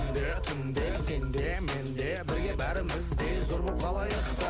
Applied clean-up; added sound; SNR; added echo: none; none; none; none.